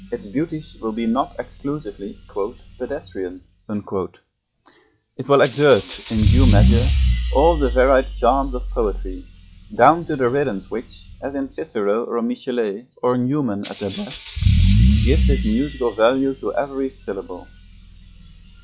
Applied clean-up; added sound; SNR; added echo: classical method log-MMSE.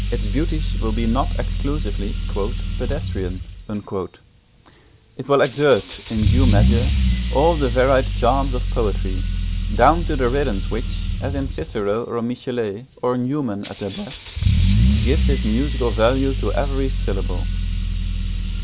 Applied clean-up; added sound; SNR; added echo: none; Engine starting / Accelerating, revving, vroom / Car; -2 dB; none.